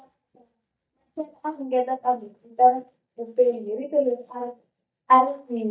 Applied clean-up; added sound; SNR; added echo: neural mask model DeepFilterNet 3.